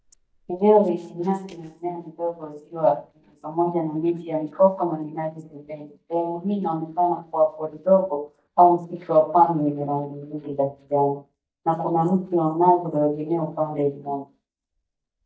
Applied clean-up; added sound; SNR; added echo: neural mask model DeepFilterNet 3.